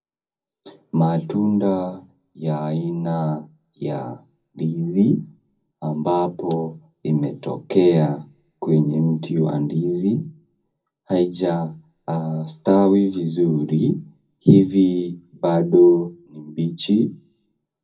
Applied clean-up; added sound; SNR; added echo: none; none; none; reverberation time 0.4 s.